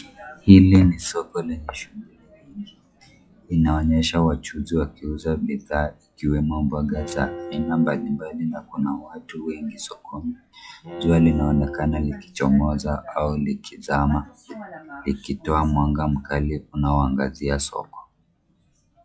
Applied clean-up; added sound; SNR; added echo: classical method log-MMSE.